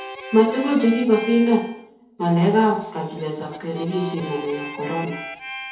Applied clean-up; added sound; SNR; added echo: none; Harmonica; 14 dB; reverberation time 2.1 s.